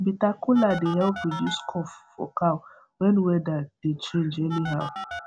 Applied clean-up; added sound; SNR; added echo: none; Telephone; 14 dB; none.